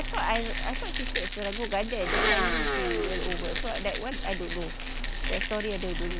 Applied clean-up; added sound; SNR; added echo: none; Domestic sounds, home sounds + Rattle; -4 dB; none.